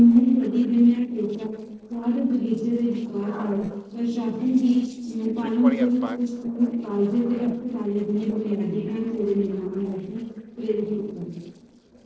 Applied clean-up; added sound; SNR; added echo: neural separator model SepFormer DNS4.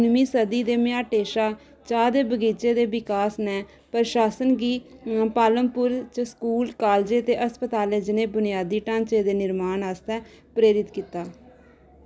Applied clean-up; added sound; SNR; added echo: none; none; none; none.